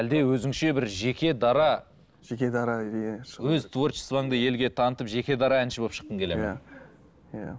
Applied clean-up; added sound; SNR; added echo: none; Bowed string instrument; 19 dB; none.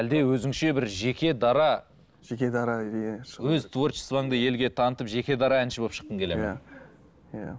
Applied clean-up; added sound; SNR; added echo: none; none; none; none.